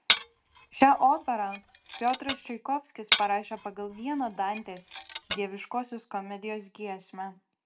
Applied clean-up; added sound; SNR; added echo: none; Glass; 1 dB; none.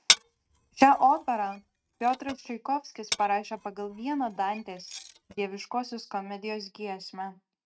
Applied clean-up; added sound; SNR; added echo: neural mask model RNNoise.